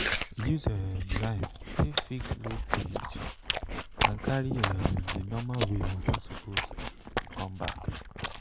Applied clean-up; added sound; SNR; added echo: none; Chewing, mastication; 0 dB; none.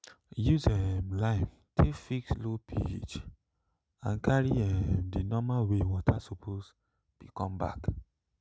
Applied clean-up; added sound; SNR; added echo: none; none; none; none.